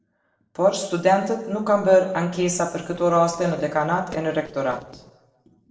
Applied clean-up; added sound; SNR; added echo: neural separator model SepFormer DNS4.